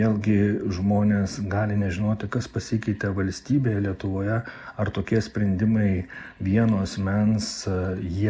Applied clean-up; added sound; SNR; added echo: none; none; none; none.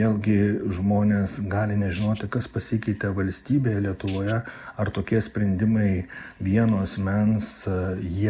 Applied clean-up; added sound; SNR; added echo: none; Tambourine; 11 dB; none.